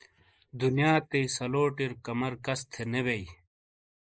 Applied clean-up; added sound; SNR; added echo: neural mask model Resemble Enhance denoiser.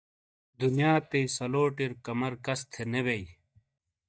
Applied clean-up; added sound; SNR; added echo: neural mask model DeepFilterNet 3.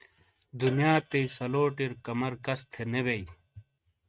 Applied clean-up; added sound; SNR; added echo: neural mask model RNNoise.